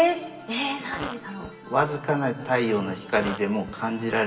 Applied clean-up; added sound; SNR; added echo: none; Fart; 15 dB; reverberation time 1.0 s.